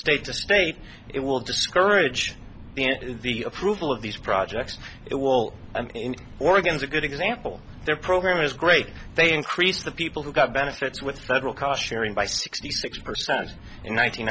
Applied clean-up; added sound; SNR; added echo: none; none; none; none.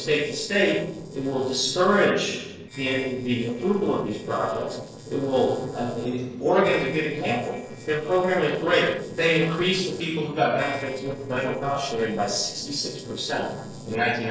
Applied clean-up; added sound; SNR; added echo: neural separator model SepFormer DNS4.